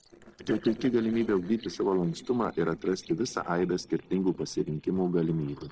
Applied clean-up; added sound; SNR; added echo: neural separator model SepFormer DNS4.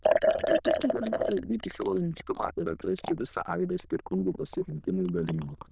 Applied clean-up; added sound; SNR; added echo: neural diffusion model UNIVERSE++.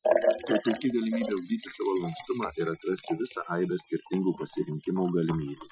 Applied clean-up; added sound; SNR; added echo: classical method Wiener filter.